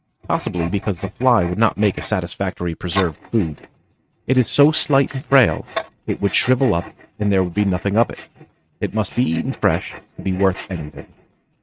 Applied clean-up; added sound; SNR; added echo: neural mask model RNNoise.